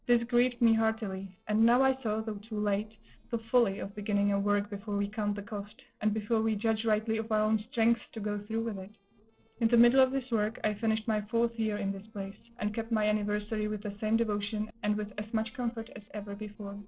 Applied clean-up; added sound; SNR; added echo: neural separator model SepFormer DNS4.